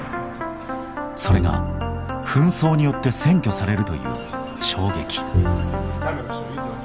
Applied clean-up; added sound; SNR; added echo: none; Bowed string instrument; 5 dB; none.